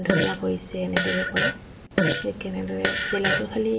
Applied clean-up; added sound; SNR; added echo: none; Fart; -3 dB; reverberation time 1.6 s.